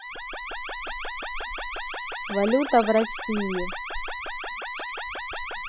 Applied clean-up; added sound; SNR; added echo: classical method spectral subtraction.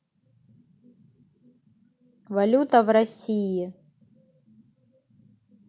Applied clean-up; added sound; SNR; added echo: none; none; none; none.